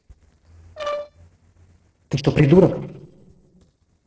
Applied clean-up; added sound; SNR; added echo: neural separator model SepFormer DNS4.